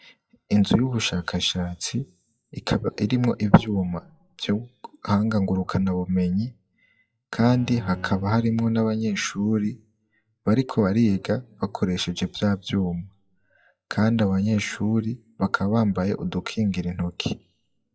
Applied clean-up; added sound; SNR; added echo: classical method WPE with log-MMSE.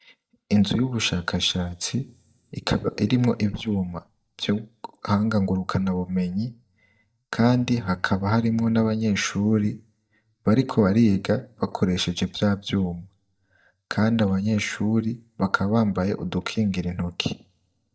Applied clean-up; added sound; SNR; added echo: neural mask model DeepFilterNet 3.